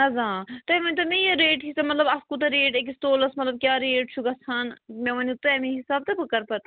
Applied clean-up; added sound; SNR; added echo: none; none; none; none.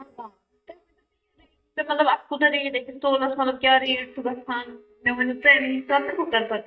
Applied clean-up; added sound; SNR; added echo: neural mask model DeepFilterNet 3.